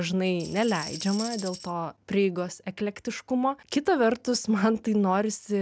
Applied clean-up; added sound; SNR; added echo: none; Tambourine; 13 dB; none.